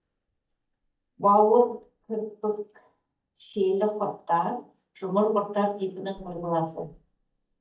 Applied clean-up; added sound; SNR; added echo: neural mask model DeepFilterNet 3.